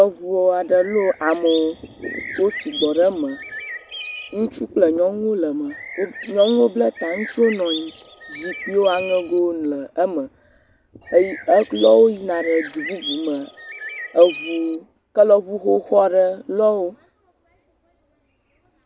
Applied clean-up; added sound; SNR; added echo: none; Bird; 13 dB; none.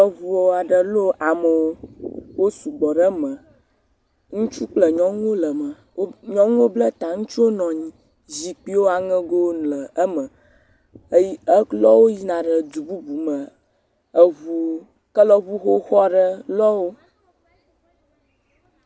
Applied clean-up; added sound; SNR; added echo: none; none; none; none.